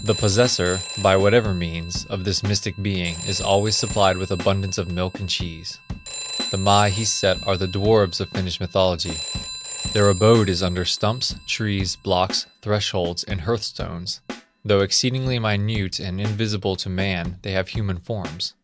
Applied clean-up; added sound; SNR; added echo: none; Drum / Drum kit + Telephone; 12 dB; none.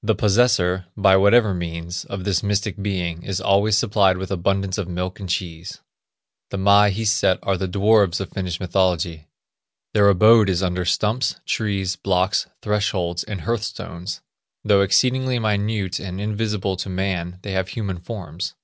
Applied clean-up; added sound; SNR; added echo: none; none; none; none.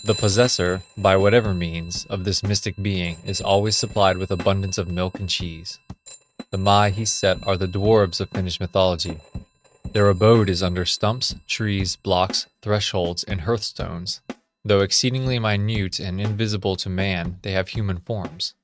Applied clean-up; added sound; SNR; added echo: neural mask model RNNoise.